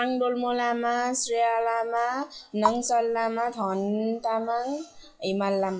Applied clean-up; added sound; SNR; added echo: classical method WPE with log-MMSE.